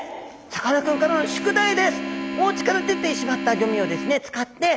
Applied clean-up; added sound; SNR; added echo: none; Organ; 5 dB; none.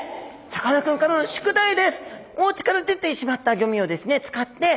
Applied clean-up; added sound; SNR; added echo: none; none; none; none.